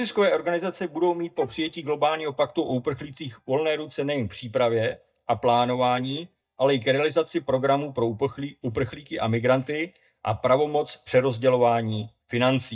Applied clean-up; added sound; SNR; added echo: neural mask model DeepFilterNet 3.